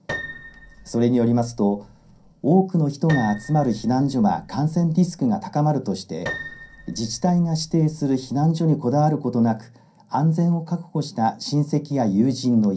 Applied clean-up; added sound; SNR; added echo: none; Piano; 17 dB; reverberation time 0.3 s.